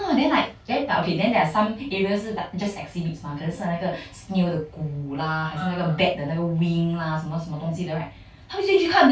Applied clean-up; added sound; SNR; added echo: none; none; none; reverberation time 0.2 s.